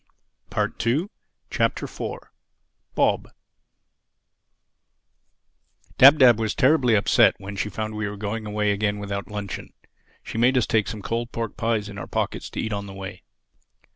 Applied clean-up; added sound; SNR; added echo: none; none; none; none.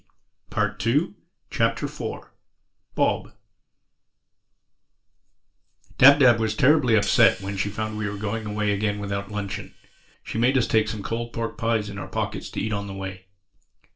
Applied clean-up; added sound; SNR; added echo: neural separator model SepFormer DNS4.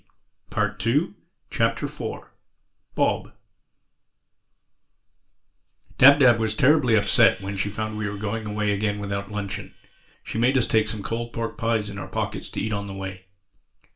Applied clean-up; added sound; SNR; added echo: none; Hi-hat; 18 dB; reverberation time 0.2 s.